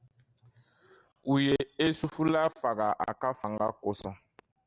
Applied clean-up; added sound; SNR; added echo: none; none; none; none.